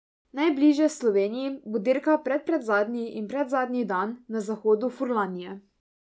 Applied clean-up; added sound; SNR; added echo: none; none; none; none.